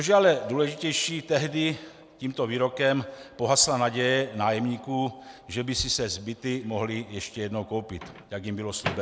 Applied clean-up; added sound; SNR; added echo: none; Microwave oven; 19 dB; none.